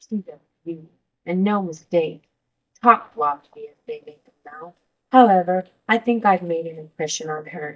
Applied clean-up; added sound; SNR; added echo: neural mask model DeepFilterNet 3.